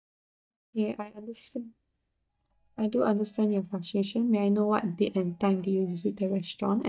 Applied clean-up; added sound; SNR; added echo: neural mask model DeepFilterNet 3.